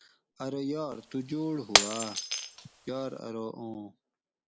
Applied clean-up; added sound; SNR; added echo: none; Shatter; -4 dB; none.